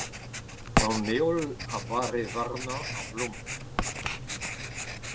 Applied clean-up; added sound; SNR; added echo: none; Writing; 0 dB; none.